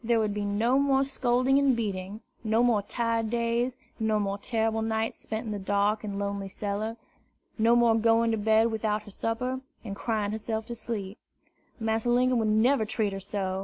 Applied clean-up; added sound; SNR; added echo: none; none; none; none.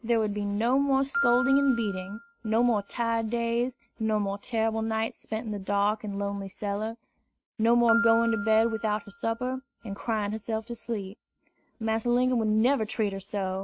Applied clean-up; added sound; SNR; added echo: neural mask model RNNoise.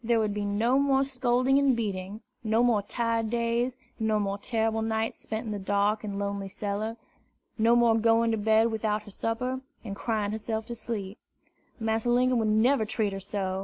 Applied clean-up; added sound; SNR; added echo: neural mask model Resemble Enhance denoiser.